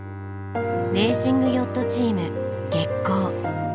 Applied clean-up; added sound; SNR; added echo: none; Bowed string instrument; 9 dB; none.